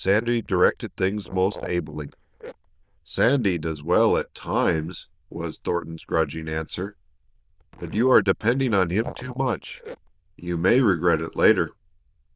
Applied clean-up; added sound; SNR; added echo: neural diffusion model UNIVERSE++.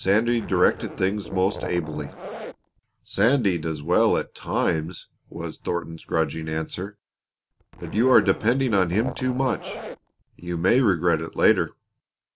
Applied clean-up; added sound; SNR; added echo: none; Zipper (clothing); 13 dB; none.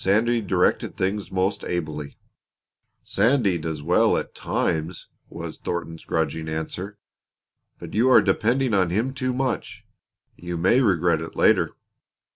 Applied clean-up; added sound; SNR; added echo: none; none; none; none.